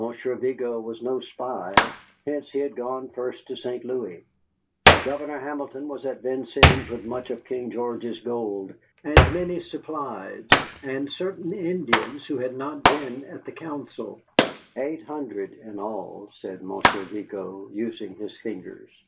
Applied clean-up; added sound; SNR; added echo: none; Hands; -4 dB; none.